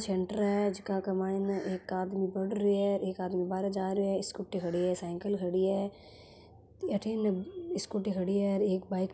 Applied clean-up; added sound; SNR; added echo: none; none; none; none.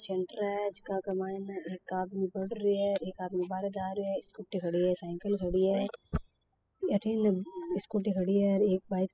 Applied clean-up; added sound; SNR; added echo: classical method spectral subtraction.